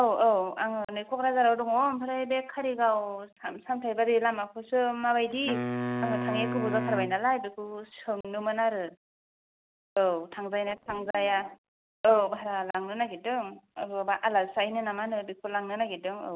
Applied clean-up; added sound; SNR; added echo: none; Wind instrument, woodwind instrument; 4 dB; none.